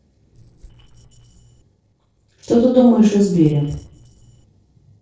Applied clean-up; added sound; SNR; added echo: neural separator model SepFormer DNS4.